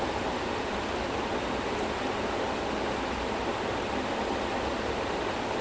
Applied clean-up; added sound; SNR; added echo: none; none; none; none.